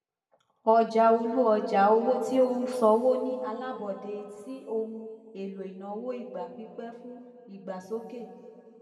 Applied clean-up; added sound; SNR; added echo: none; none; none; reverberation time 2.2 s.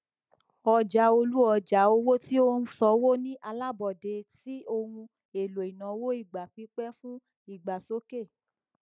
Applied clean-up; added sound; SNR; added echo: none; none; none; none.